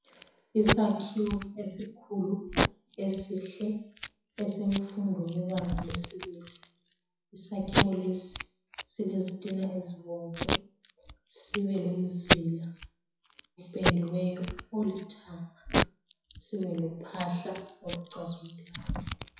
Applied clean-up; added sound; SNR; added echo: classical method WPE with log-MMSE.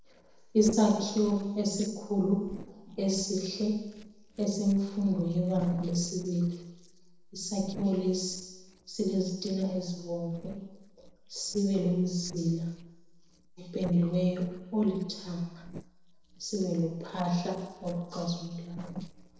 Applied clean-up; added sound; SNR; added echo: neural separator model SepFormer DNS4.